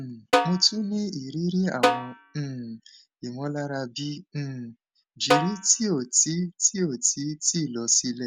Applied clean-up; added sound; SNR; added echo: none; Snare drum; 2 dB; none.